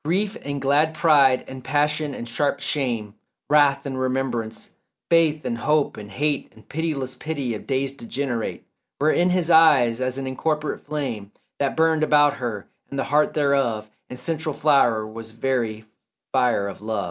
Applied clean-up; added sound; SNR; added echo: none; none; none; none.